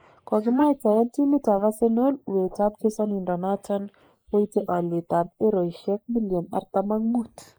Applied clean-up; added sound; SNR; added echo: neural mask model Resemble Enhance denoiser.